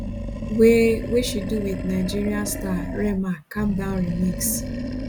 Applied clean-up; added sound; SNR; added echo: none; Animal; 6 dB; none.